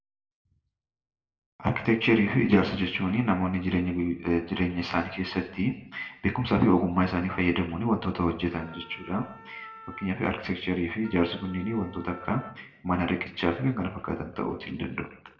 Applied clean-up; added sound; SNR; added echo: none; Wind instrument, woodwind instrument; 19 dB; reverberation time 0.7 s.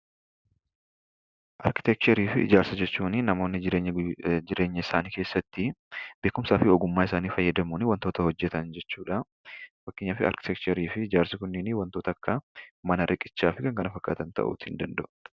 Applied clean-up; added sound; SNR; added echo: none; none; none; none.